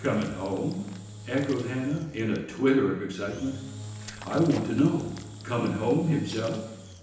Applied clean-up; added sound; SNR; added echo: none; Engine / Drill; 15 dB; reverberation time 0.9 s.